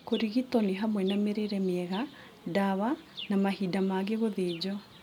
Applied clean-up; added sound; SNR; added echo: none; Chirp, tweet; 19 dB; none.